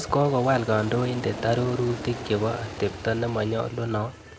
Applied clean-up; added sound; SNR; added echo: none; Aircraft; 12 dB; none.